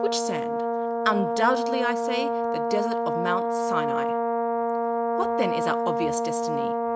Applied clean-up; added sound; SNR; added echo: none; Brass instrument; -4 dB; none.